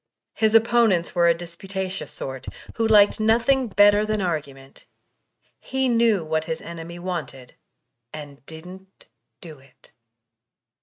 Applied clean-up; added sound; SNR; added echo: neural mask model RNNoise.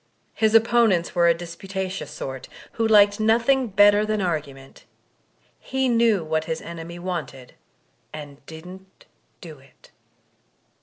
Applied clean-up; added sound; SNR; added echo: neural separator model SepFormer DNS4.